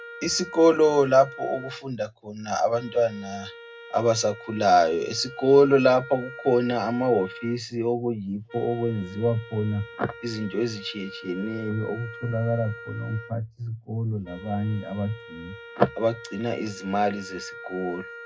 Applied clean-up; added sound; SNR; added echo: none; Wind instrument, woodwind instrument; 17 dB; reverberation time 0.2 s.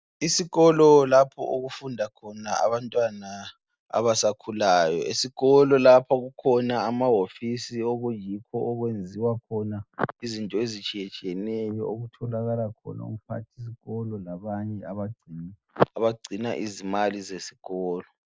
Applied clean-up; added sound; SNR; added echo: none; none; none; none.